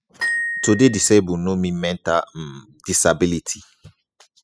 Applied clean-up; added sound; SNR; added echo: classical method spectral subtraction.